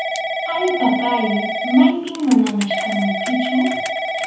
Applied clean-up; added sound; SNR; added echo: none; Telephone / Typing; 4 dB; reverberation time 1.1 s.